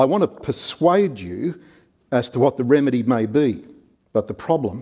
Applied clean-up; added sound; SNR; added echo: none; none; none; none.